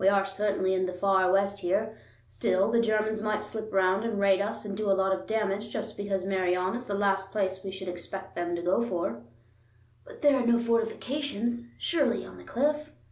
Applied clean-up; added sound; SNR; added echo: none; none; none; none.